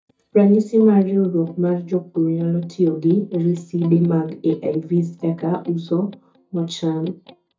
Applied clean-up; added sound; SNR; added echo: neural mask model DeepFilterNet 3.